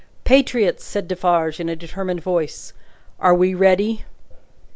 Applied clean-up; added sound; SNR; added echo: none; none; none; none.